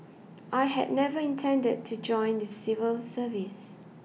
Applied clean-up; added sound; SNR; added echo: none; none; none; none.